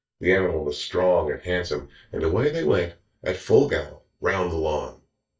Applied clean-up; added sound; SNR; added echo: neural mask model DeepFilterNet 3.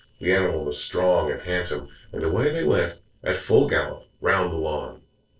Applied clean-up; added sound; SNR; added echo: neural separator model SepFormer DNS4.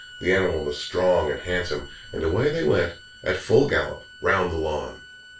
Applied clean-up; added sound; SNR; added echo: none; Bowed string instrument; 20 dB; reverberation time 0.2 s.